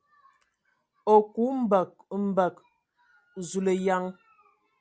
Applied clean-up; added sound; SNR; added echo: none; none; none; none.